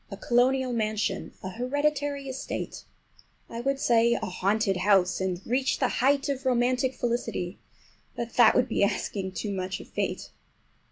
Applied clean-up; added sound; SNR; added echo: none; none; none; none.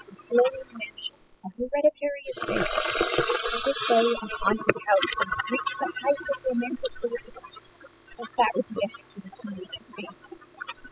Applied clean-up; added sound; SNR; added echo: classical method spectral subtraction.